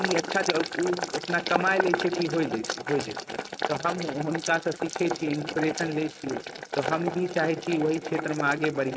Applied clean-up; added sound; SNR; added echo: neural mask model RNNoise.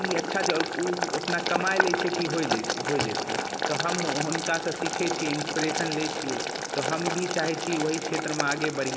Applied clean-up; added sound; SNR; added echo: none; Boiling; 0 dB; none.